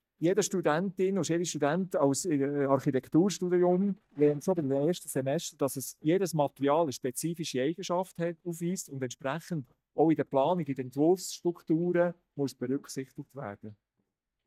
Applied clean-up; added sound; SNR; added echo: neural mask model DeepFilterNet 3.